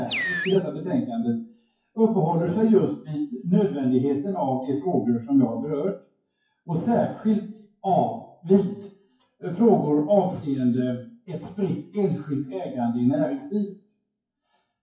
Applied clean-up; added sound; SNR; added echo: classical method WPE with log-MMSE.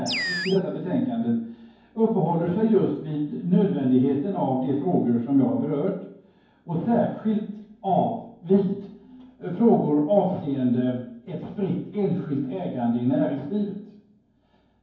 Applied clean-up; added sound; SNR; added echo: none; Animal; 8 dB; reverberation time 0.9 s.